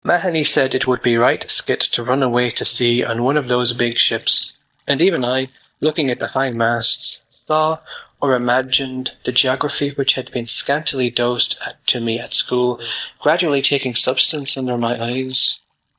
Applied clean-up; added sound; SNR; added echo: neural mask model DeepFilterNet 3.